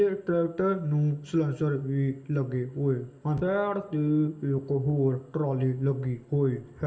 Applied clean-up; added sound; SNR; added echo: none; none; none; reverberation time 0.9 s.